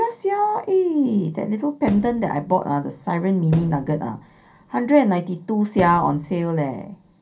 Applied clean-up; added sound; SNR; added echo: none; Thump, thud; 16 dB; reverberation time 0.3 s.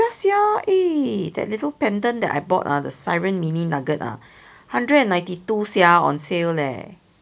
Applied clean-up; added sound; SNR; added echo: none; none; none; none.